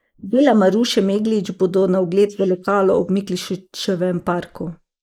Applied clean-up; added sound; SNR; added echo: neural mask model Resemble Enhance denoiser.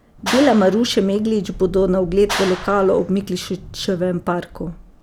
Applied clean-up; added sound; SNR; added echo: none; Clapping; 12 dB; none.